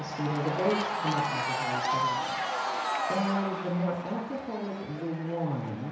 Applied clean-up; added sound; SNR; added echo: none; Crowd / Cheering; 0 dB; reverberation time 1.0 s.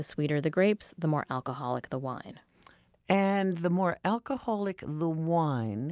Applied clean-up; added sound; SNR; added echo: none; none; none; none.